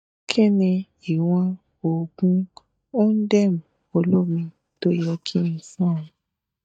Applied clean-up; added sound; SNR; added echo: neural mask model DeepFilterNet 3.